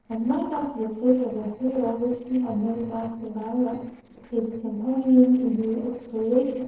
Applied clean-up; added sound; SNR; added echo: neural separator model SepFormer DNS4.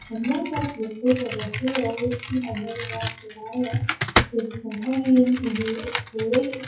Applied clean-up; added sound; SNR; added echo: classical method WPE with log-MMSE.